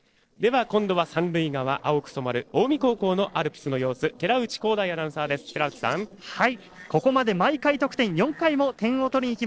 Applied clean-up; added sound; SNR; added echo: neural separator model SepFormer DNS4.